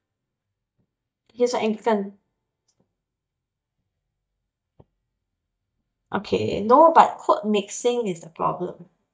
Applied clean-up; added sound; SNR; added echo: neural mask model DeepFilterNet 3.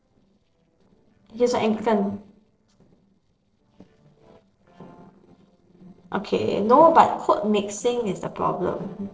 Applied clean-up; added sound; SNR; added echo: neural separator model SepFormer DNS4.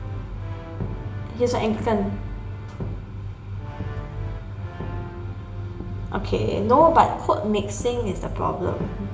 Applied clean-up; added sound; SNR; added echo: none; Brass instrument; 10 dB; reverberation time 1.0 s.